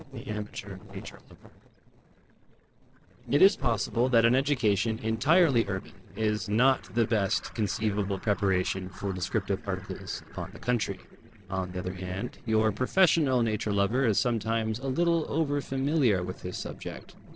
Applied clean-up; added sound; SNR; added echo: neural separator model SepFormer DNS4.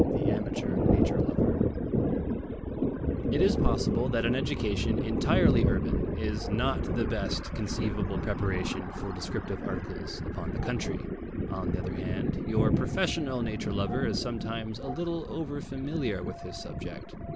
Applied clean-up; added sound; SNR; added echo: none; Thunder; -4 dB; none.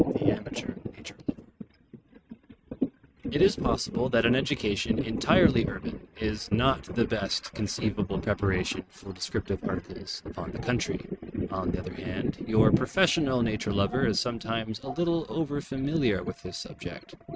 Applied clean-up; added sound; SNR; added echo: neural mask model RNNoise.